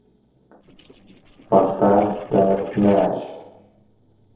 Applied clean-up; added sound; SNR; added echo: neural separator model SepFormer DNS4.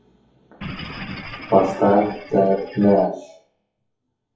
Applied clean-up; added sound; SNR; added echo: classical method WPE with log-MMSE.